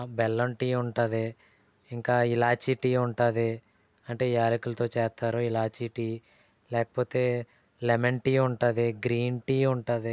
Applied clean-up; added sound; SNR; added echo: none; none; none; none.